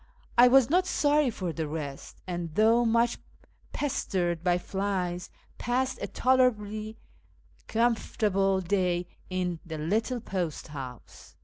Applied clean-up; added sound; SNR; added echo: none; none; none; none.